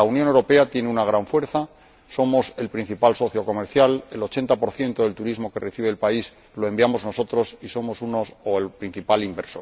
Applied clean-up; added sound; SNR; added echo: none; none; none; none.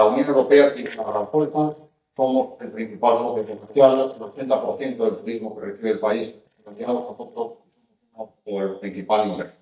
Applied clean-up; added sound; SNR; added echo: neural mask model DeepFilterNet 3.